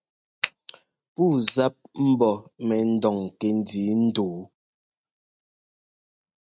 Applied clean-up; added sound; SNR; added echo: neural mask model RNNoise.